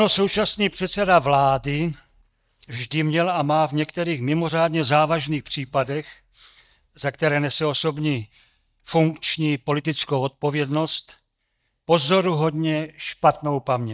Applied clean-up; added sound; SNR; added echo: neural mask model DeepFilterNet 3.